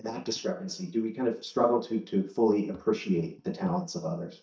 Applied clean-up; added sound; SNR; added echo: neural mask model DeepFilterNet 3.